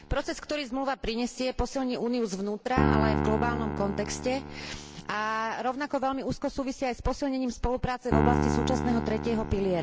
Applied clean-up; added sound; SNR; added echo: none; Piano; 2 dB; none.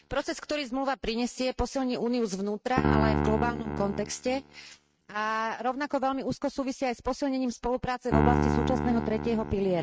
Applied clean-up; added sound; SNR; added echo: neural mask model RNNoise.